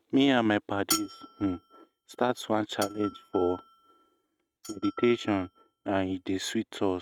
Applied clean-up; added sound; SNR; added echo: neural mask model RNNoise.